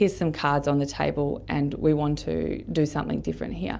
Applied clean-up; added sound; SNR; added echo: none; none; none; none.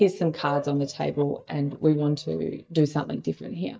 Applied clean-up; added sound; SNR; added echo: neural mask model DeepFilterNet 3.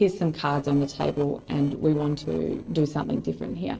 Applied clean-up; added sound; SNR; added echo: neural separator model SepFormer DNS4.